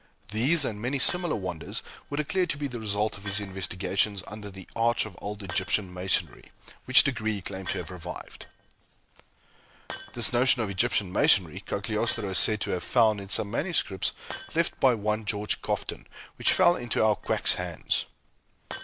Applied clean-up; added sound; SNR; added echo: none; Shatter; 18 dB; none.